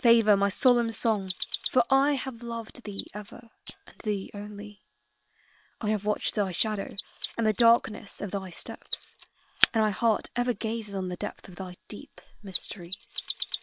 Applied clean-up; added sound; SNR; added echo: neural separator model SepFormer WHAM!.